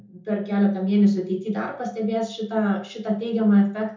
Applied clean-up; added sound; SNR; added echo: none; none; none; reverberation time 0.6 s.